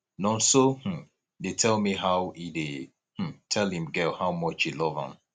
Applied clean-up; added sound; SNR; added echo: none; none; none; none.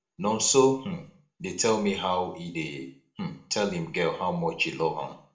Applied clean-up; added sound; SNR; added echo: none; none; none; reverberation time 0.5 s.